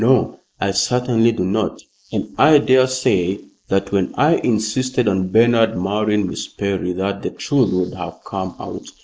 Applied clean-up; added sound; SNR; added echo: neural mask model Resemble Enhance denoiser.